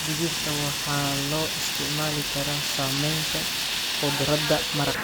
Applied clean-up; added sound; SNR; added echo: none; Fire; -1 dB; none.